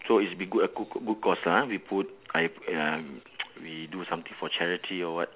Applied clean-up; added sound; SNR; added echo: none; none; none; none.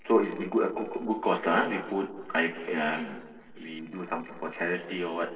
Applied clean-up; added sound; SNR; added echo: neural separator model SepFormer DNS4.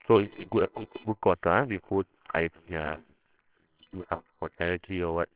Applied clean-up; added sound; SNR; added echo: neural separator model SepFormer WHAMR!.